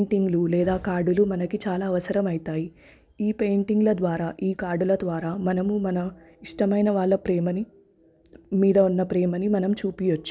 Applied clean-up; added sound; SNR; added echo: none; none; none; none.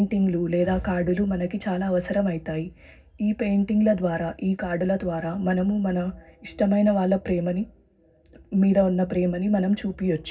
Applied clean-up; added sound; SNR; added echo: none; none; none; reverberation time 0.4 s.